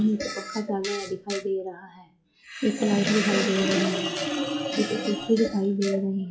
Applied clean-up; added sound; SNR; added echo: classical method log-MMSE.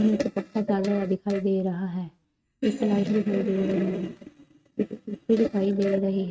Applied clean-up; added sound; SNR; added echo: neural mask model RNNoise.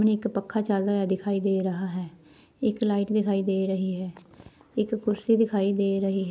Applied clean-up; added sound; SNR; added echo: none; none; none; none.